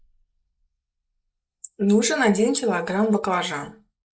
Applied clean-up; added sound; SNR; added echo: neural mask model Resemble Enhance denoiser.